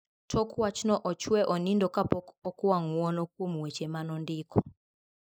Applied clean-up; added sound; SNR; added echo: neural mask model Resemble Enhance denoiser.